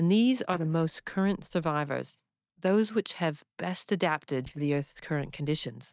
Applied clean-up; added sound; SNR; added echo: neural mask model DeepFilterNet 3.